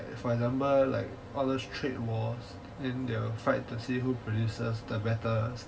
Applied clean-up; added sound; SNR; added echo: none; none; none; reverberation time 1.8 s.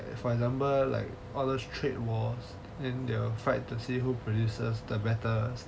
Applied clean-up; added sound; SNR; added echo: none; none; none; none.